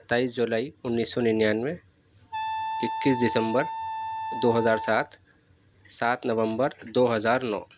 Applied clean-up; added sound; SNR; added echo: none; Wind instrument, woodwind instrument; 6 dB; none.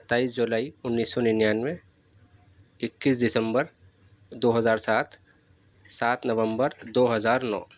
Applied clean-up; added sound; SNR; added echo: none; none; none; none.